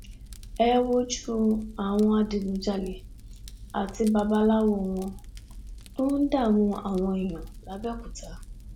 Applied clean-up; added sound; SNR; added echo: none; Fire; 15 dB; none.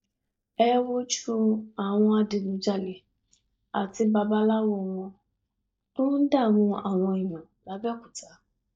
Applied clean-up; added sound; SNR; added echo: neural mask model DeepFilterNet 3.